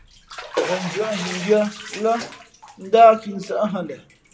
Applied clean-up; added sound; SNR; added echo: none; Bathtub (filling or washing); 12 dB; none.